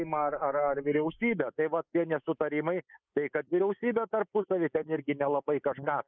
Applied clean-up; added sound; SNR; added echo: neural mask model Resemble Enhance denoiser.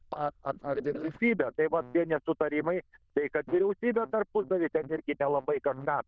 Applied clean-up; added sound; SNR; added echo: neural diffusion model UNIVERSE++.